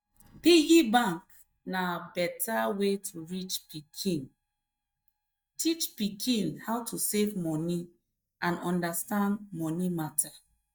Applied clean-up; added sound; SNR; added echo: neural mask model DeepFilterNet 3.